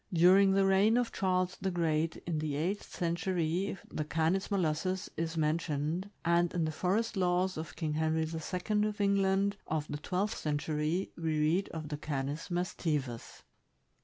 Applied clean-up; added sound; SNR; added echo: none; none; none; none.